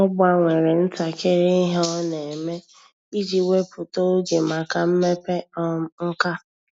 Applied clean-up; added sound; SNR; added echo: none; none; none; none.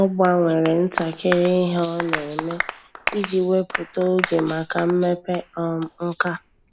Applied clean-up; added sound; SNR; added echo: none; Applause; 10 dB; none.